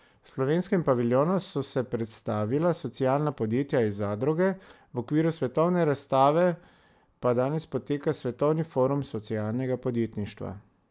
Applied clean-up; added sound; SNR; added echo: none; none; none; none.